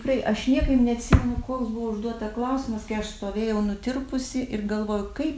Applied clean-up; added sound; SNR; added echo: none; none; none; none.